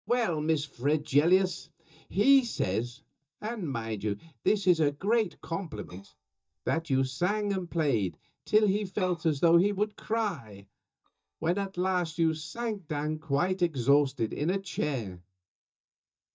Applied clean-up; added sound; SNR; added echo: neural mask model DeepFilterNet 3.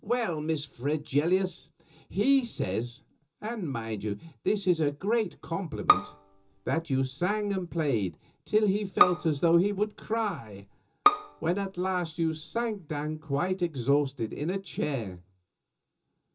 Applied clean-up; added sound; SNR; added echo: none; Bowed string instrument; 3 dB; reverberation time 0.2 s.